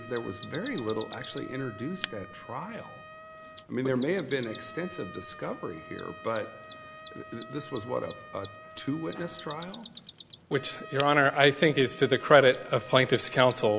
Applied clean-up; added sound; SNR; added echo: none; Trumpet + Mechanisms; 15 dB; none.